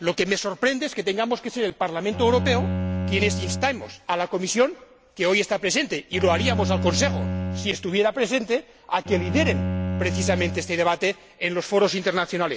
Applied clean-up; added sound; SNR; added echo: none; Bowed string instrument; 4 dB; none.